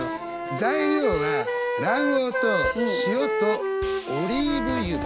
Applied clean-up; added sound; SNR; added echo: none; Wind instrument, woodwind instrument; 0 dB; none.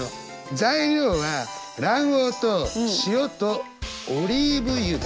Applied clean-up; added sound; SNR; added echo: none; none; none; none.